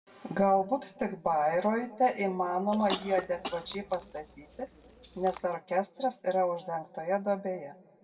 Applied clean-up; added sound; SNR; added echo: none; Chewing, mastication / Cough; 13 dB; reverberation time 1.6 s.